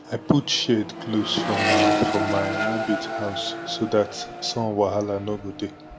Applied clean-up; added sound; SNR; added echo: none; Accelerating, revving, vroom; 2 dB; reverberation time 0.3 s.